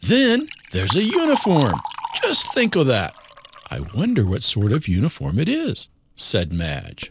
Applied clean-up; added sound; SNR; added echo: none; Liquid; 14 dB; none.